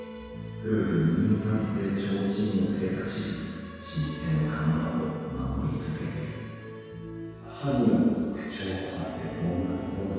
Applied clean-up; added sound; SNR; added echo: none; Bowed string instrument; 18 dB; reverberation time 2.0 s.